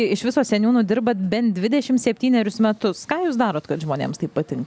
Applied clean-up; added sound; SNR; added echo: none; none; none; none.